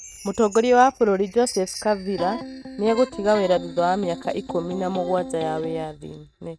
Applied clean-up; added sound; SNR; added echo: neural mask model RNNoise.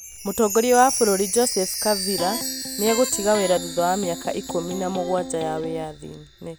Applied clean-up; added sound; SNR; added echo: none; Electric guitar + Chime; 7 dB; none.